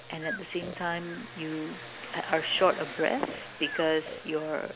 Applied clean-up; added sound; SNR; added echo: none; Engine + Breathing; 11 dB; none.